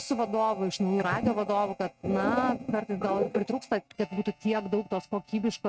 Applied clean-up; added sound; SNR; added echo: neural mask model RNNoise.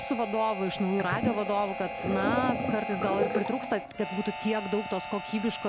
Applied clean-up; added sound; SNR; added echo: none; Harmonica + Sink (filling or washing); 3 dB; none.